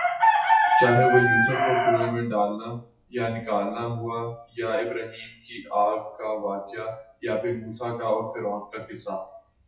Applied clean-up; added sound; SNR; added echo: classical method WPE with log-MMSE.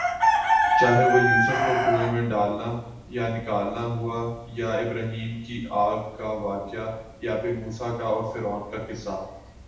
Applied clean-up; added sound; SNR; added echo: none; Chicken, rooster; 0 dB; reverberation time 0.8 s.